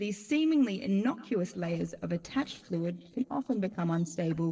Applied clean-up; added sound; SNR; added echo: neural separator model SepFormer DNS4.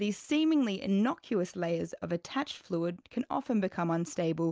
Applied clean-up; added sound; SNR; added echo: none; none; none; none.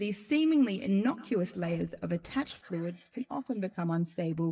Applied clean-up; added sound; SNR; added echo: neural mask model DeepFilterNet 3.